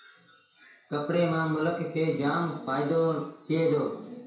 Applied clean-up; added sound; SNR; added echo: none; none; none; reverberation time 0.5 s.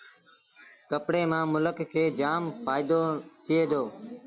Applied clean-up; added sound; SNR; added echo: none; none; none; none.